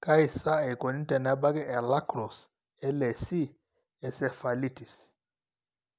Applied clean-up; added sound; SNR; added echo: none; none; none; none.